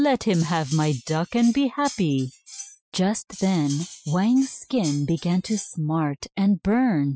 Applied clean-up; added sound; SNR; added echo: classical method Wiener filter.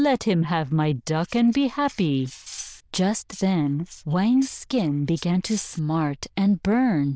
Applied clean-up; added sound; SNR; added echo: neural diffusion model UNIVERSE++.